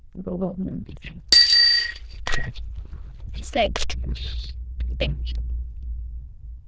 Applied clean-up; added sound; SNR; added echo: neural diffusion model UNIVERSE++.